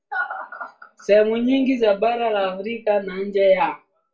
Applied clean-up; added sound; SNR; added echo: none; none; none; reverberation time 0.2 s.